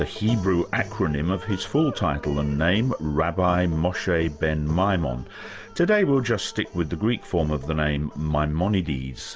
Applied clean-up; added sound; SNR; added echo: none; none; none; none.